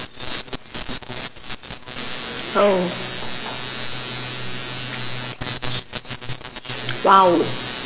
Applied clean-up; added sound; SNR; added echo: none; none; none; none.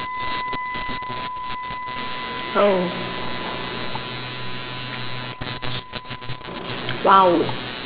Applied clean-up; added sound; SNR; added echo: none; Wind instrument, woodwind instrument + Engine / Car; 8 dB; none.